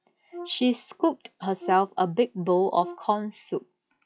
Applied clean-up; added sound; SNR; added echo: classical method log-MMSE.